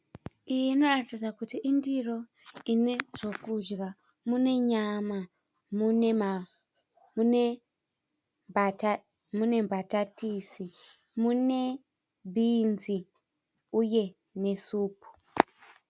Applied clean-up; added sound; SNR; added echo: none; none; none; none.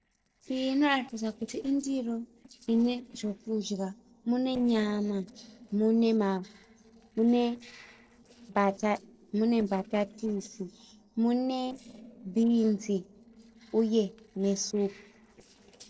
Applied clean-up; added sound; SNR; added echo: neural separator model SepFormer DNS4.